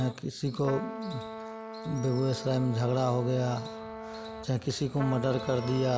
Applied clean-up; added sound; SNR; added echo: none; Trumpet; 11 dB; none.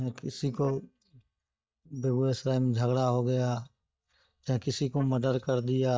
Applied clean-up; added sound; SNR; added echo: neural mask model DeepFilterNet 3.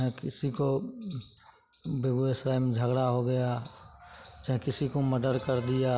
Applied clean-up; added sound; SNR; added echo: none; none; none; none.